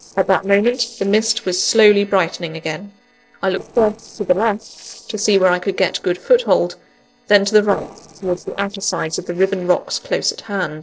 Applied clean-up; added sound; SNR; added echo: neural separator model SepFormer DNS4.